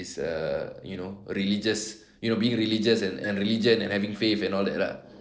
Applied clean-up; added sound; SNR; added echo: neural separator model SepFormer DNS4.